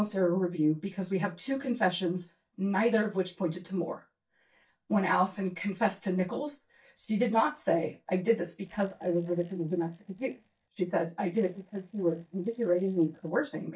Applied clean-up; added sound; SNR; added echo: neural mask model DeepFilterNet 3.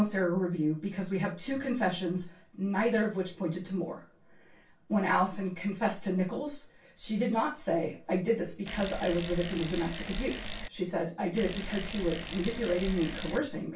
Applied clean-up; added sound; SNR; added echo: none; Bicycle; 1 dB; reverberation time 0.2 s.